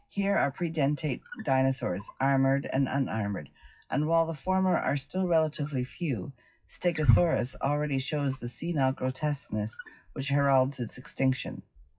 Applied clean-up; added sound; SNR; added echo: classical method WPE with log-MMSE.